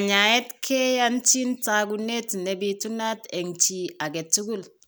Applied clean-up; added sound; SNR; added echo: none; none; none; none.